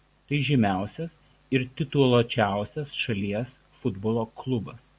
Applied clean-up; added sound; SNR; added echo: none; none; none; none.